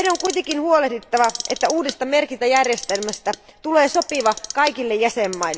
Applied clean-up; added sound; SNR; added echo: none; Clock; 13 dB; none.